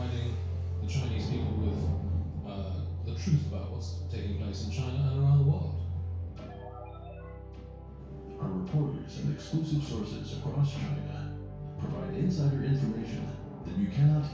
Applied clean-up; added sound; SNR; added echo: none; none; none; reverberation time 0.6 s.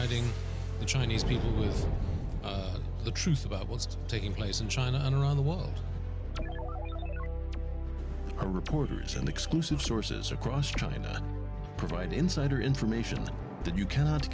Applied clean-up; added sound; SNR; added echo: none; none; none; none.